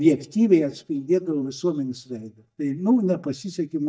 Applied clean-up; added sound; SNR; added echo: neural mask model DeepFilterNet 3.